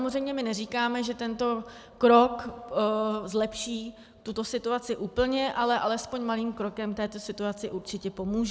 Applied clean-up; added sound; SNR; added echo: none; none; none; none.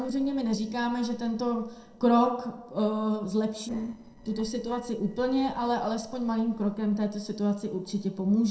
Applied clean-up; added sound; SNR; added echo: neural separator model SepFormer DNS4.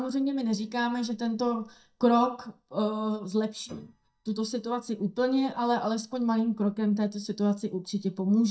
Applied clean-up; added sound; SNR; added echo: neural mask model DeepFilterNet 3.